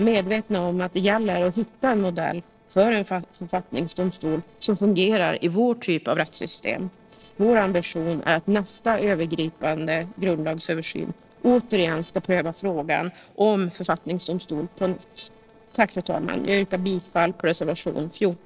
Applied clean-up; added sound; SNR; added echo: neural separator model SepFormer DNS4.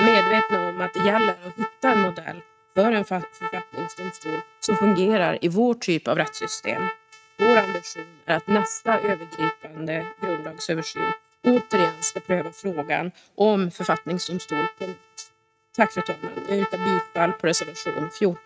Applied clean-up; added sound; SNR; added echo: neural mask model RNNoise.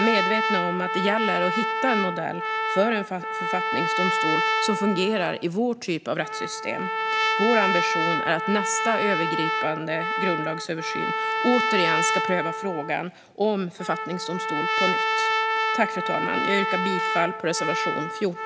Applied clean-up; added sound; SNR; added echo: none; Trumpet; -1 dB; none.